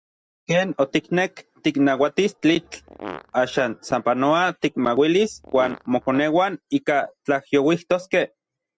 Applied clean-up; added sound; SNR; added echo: neural separator model SepFormer DNS4.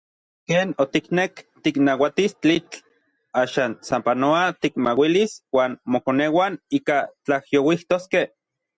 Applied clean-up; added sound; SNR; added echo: none; none; none; none.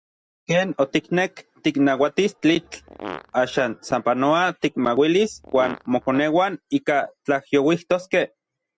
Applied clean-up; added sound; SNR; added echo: none; Fart; 16 dB; none.